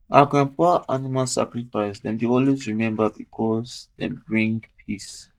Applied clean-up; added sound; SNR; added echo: neural mask model DeepFilterNet 3.